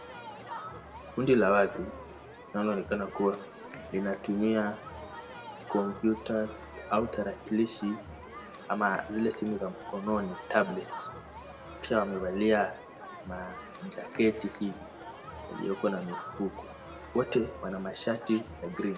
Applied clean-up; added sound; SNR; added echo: none; Crowd; 13 dB; reverberation time 1.3 s.